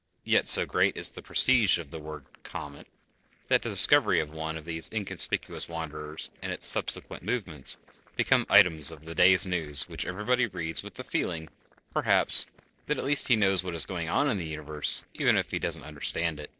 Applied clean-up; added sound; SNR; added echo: neural separator model SepFormer DNS4.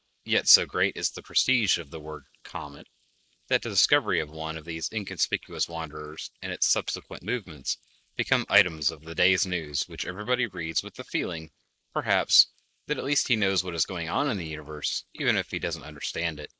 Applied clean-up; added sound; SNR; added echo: neural mask model Resemble Enhance denoiser.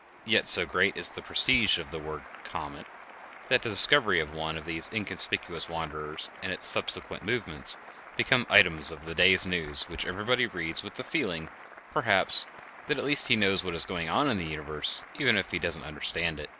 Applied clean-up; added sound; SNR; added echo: none; Applause; 18 dB; none.